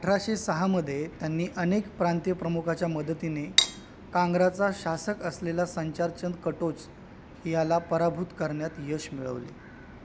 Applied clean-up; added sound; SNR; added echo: none; Cutlery, silverware; -1 dB; none.